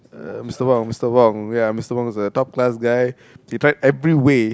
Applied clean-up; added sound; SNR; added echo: none; none; none; none.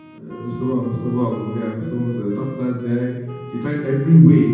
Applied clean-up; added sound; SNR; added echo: none; Wind instrument, woodwind instrument; 19 dB; reverberation time 1.2 s.